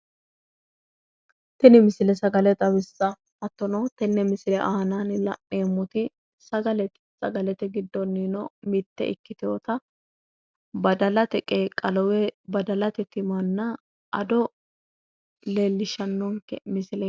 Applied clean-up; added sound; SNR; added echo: none; none; none; none.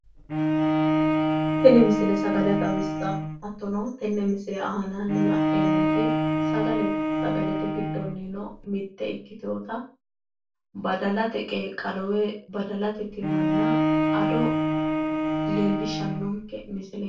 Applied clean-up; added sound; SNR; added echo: none; Bowed string instrument; -3 dB; reverberation time 0.3 s.